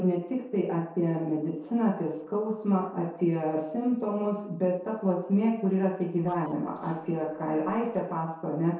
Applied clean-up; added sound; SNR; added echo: neural separator model SepFormer DNS4.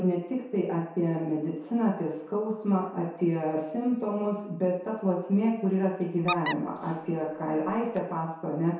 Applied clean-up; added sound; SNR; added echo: none; Squeak; 8 dB; reverberation time 0.7 s.